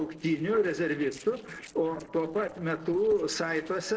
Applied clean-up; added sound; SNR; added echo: neural separator model SepFormer DNS4.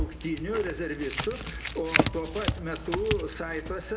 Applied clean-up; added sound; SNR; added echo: none; Chink, clink / Domestic sounds, home sounds; -1 dB; reverberation time 0.7 s.